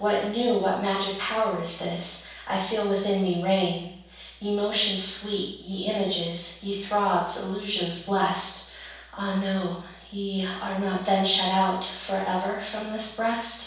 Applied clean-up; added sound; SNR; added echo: none; none; none; reverberation time 0.7 s.